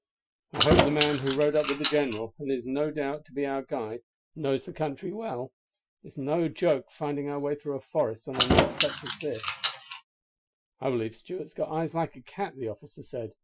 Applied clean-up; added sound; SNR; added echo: classical method Wiener filter.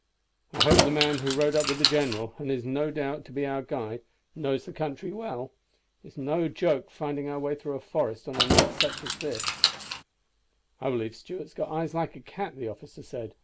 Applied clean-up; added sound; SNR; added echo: none; Keys jangling; -3 dB; none.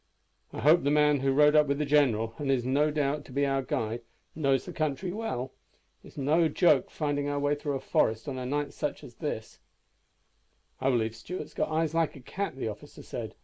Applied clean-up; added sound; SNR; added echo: none; none; none; none.